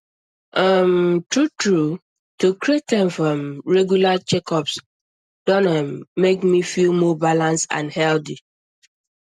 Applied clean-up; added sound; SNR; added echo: none; none; none; none.